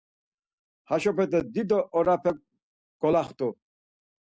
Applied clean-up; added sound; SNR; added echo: none; none; none; none.